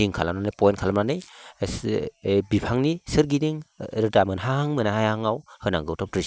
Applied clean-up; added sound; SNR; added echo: none; none; none; none.